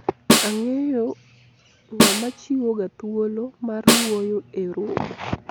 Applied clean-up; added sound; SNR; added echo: none; Snare drum; -2 dB; none.